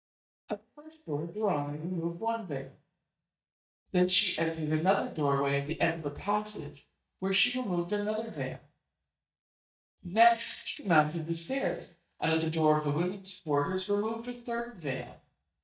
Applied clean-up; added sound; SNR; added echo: neural mask model DeepFilterNet 3.